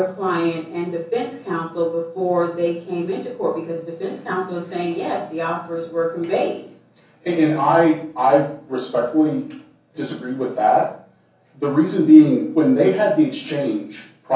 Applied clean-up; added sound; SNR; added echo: none; none; none; reverberation time 0.6 s.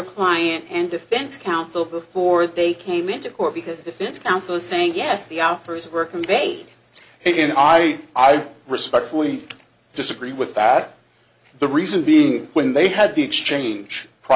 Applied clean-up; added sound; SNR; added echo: none; none; none; none.